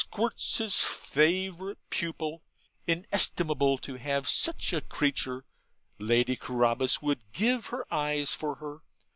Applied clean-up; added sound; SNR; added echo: none; none; none; none.